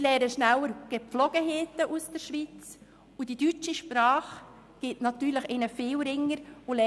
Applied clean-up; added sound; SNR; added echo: none; none; none; none.